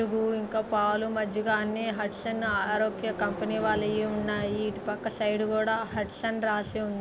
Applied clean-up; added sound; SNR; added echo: none; Subway, metro, underground; 11 dB; none.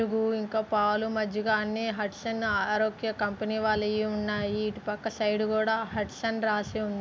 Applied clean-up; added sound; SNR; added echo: none; none; none; none.